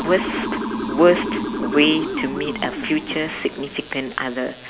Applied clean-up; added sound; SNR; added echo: none; Motor vehicle (road) / Siren; 6 dB; none.